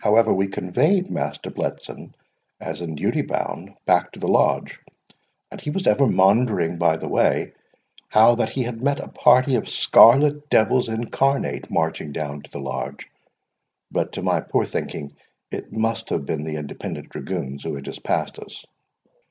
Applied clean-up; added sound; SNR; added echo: none; none; none; none.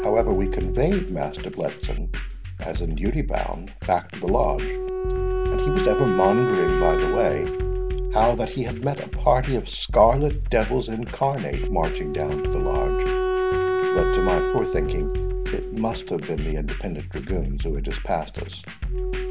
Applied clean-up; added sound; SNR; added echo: none; Wind instrument, woodwind instrument + Drum kit; -1 dB; none.